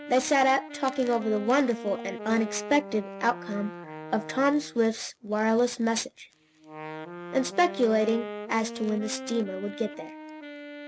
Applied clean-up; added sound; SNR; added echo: none; Wind instrument, woodwind instrument; 12 dB; none.